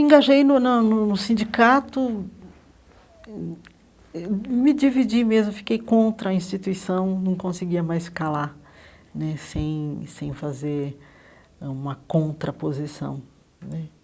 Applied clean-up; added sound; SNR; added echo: none; none; none; none.